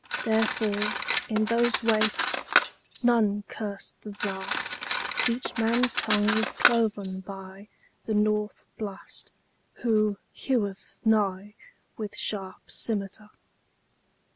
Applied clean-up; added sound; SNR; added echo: none; Cutlery, silverware; -1 dB; none.